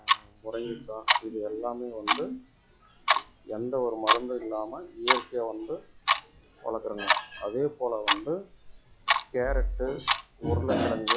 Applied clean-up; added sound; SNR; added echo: classical method log-MMSE.